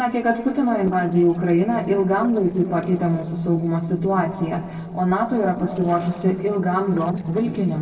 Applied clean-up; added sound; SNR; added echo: neural separator model SepFormer DNS4.